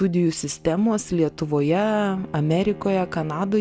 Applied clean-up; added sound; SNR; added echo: none; Bowed string instrument; 20 dB; none.